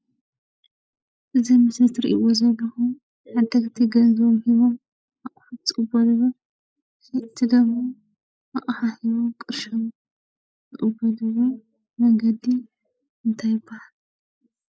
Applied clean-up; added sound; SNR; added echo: neural mask model Resemble Enhance denoiser.